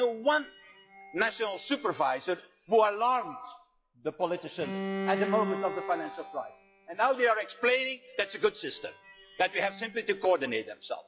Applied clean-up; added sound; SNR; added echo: classical method log-MMSE.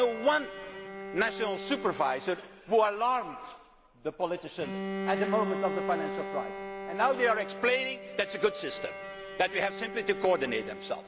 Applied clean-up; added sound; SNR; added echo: none; Bowed string instrument; 8 dB; none.